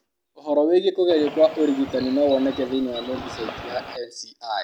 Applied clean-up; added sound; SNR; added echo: none; Bird; 13 dB; none.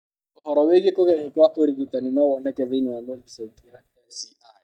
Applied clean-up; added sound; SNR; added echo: neural mask model DeepFilterNet 3.